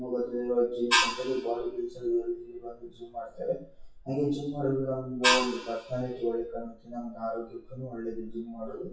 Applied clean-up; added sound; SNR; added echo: classical method WPE with log-MMSE.